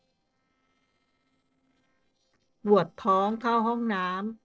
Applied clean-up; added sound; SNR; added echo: neural separator model SepFormer DNS4.